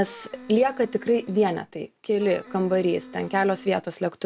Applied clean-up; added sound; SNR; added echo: none; Wind instrument, woodwind instrument; 20 dB; none.